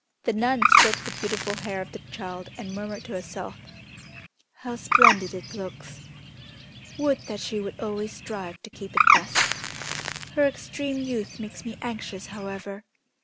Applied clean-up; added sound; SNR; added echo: none; Bird + Crackle; -4 dB; none.